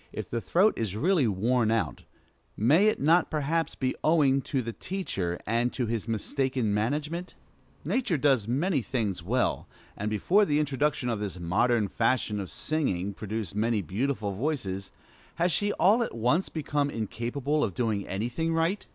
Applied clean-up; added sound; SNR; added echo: none; none; none; none.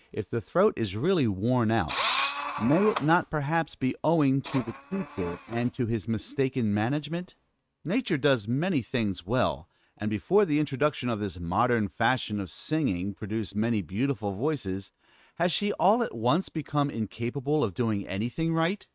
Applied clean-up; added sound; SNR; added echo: neural mask model RNNoise.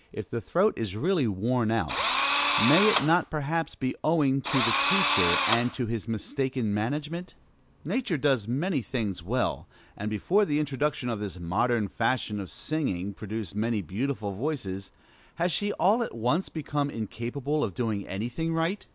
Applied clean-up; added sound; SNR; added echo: none; Engine / Drill; -1 dB; none.